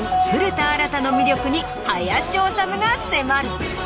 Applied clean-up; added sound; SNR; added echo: none; none; none; none.